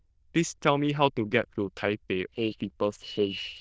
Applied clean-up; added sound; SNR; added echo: neural diffusion model UNIVERSE++.